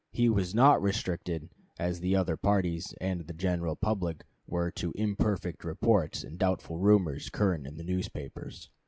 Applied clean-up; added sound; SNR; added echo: none; none; none; none.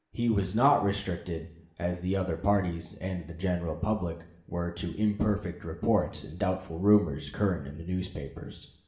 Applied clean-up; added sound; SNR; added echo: none; none; none; reverberation time 0.7 s.